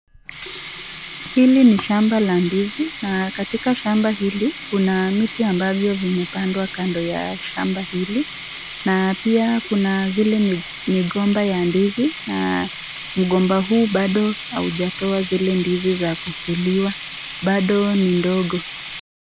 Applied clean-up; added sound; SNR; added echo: none; Sink (filling or washing); 13 dB; none.